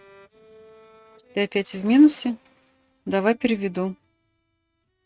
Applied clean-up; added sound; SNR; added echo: neural mask model RNNoise.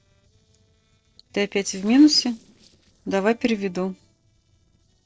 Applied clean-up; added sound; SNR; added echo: neural separator model SepFormer DNS4.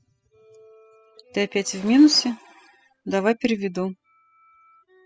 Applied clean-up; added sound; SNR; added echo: classical method spectral subtraction.